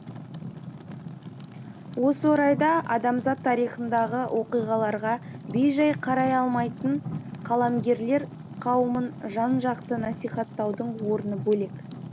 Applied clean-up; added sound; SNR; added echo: none; Fire; 12 dB; none.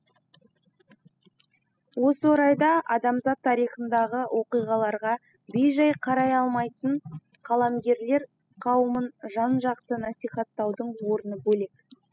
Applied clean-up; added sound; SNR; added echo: classical method spectral subtraction.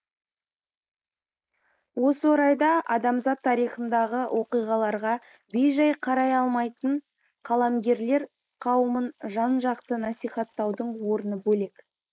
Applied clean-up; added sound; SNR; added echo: neural mask model Resemble Enhance denoiser.